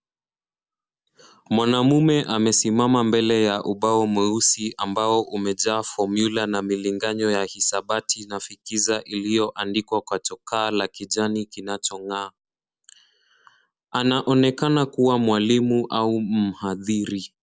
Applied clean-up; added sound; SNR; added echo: none; none; none; none.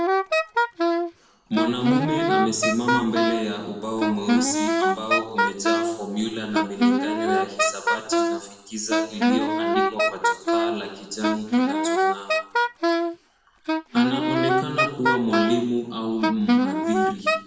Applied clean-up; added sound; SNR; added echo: none; Wind instrument, woodwind instrument; -5 dB; reverberation time 1.0 s.